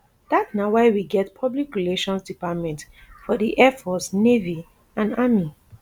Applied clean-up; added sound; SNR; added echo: none; none; none; none.